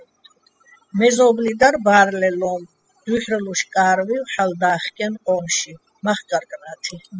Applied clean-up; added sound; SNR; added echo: classical method spectral subtraction.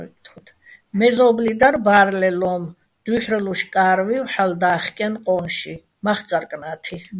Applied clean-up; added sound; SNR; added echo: none; none; none; none.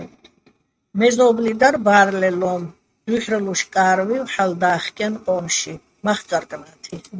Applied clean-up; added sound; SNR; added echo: neural mask model RNNoise.